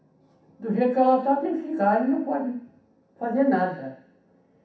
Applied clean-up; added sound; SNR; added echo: none; none; none; reverberation time 0.7 s.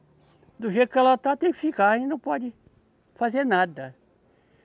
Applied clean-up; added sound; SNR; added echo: none; none; none; none.